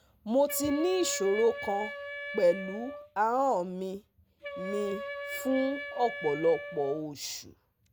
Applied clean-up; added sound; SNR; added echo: none; Wind instrument, woodwind instrument; 10 dB; none.